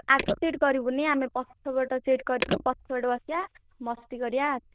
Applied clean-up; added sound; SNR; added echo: neural diffusion model UNIVERSE++.